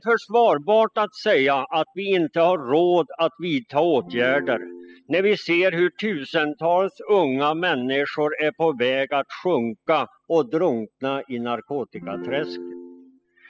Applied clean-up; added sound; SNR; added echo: classical method spectral subtraction.